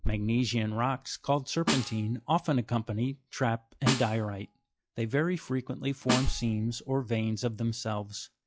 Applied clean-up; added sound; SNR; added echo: classical method log-MMSE.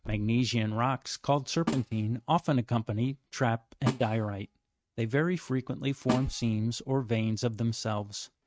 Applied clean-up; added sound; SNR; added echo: neural mask model RNNoise.